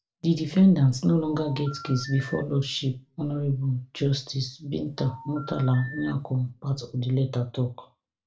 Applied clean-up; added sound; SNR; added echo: none; Telephone; 16 dB; reverberation time 0.2 s.